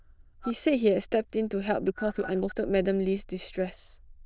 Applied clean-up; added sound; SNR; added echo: neural diffusion model UNIVERSE++.